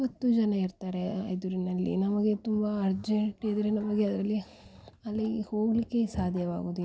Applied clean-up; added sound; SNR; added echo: none; none; none; none.